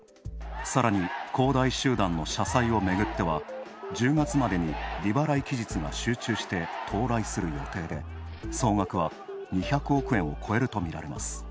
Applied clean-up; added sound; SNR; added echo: none; none; none; none.